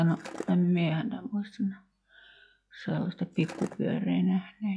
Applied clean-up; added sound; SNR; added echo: classical method log-MMSE.